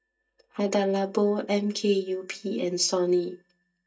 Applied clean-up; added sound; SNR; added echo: neural mask model DeepFilterNet 3.